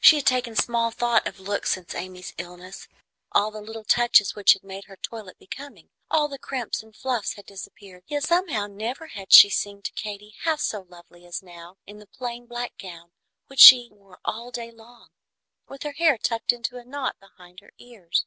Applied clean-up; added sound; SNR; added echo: none; none; none; none.